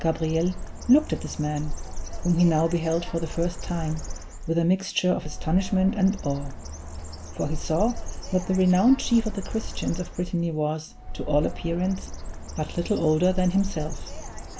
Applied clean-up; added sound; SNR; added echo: none; Bird; 7 dB; none.